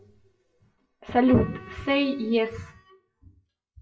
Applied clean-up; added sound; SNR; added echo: classical method WPE with log-MMSE.